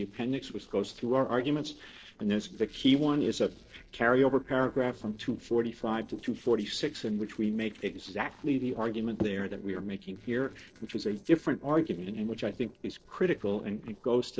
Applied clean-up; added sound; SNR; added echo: neural separator model SepFormer DNS4.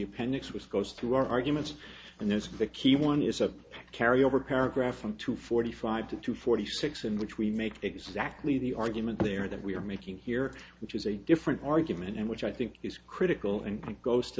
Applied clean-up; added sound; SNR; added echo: none; none; none; none.